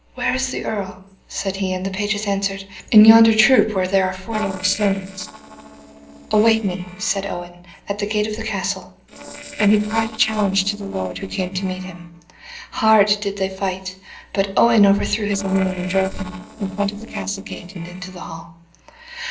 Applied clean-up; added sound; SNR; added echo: neural separator model SepFormer DNS4.